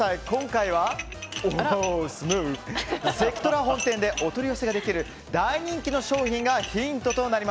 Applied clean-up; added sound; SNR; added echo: none; Dishes, pots, and pans; 14 dB; none.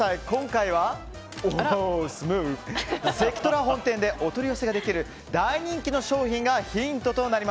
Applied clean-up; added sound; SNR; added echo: none; none; none; none.